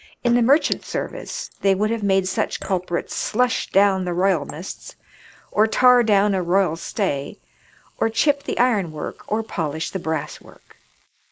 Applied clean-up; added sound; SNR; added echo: neural mask model Resemble Enhance denoiser.